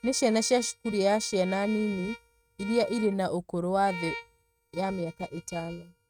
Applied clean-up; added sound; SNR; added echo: neural mask model RNNoise.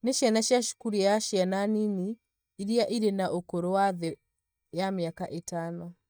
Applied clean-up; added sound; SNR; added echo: neural mask model DeepFilterNet 3.